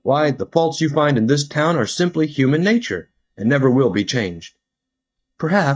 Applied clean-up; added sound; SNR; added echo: neural mask model DeepFilterNet 3.